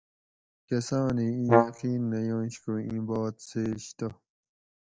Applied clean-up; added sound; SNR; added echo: neural mask model DeepFilterNet 3.